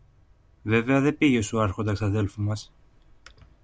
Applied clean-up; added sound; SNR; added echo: none; none; none; none.